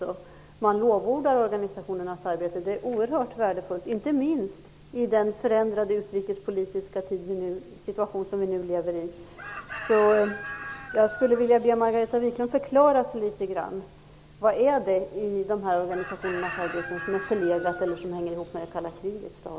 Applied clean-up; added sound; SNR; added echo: none; Chicken, rooster; 12 dB; none.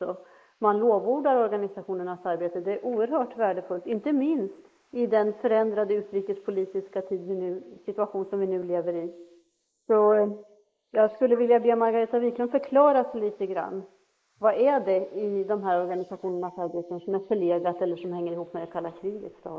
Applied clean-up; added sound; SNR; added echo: neural mask model Resemble Enhance denoiser.